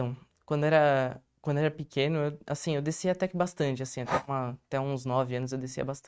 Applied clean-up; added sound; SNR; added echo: neural mask model RNNoise.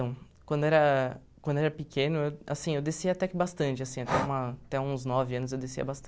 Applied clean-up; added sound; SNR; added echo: none; Breathing; 10 dB; none.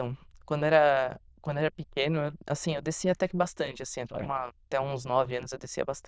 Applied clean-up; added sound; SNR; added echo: neural diffusion model UNIVERSE++.